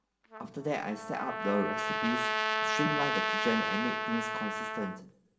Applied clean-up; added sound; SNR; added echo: none; Trumpet; -2 dB; reverberation time 0.7 s.